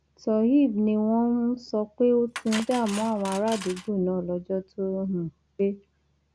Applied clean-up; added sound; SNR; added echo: none; Cutlery, silverware; 15 dB; none.